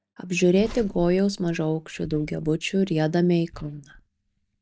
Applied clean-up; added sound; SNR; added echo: neural mask model DeepFilterNet 3.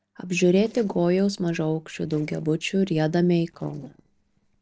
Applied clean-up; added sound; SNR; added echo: neural separator model SepFormer DNS4.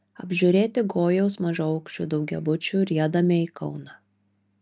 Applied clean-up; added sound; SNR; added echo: none; none; none; none.